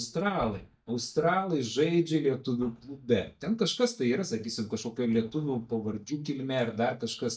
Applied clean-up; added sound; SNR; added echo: neural mask model DeepFilterNet 3.